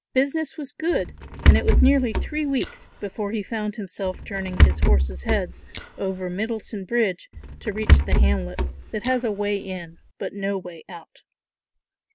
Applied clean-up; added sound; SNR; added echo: none; Rattle / Breathing; -5 dB; none.